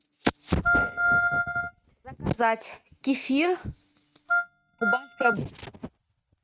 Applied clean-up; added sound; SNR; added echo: neural mask model RNNoise.